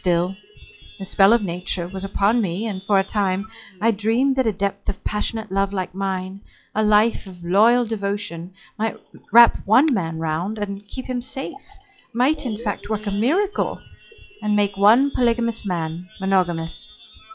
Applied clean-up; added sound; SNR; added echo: classical method log-MMSE.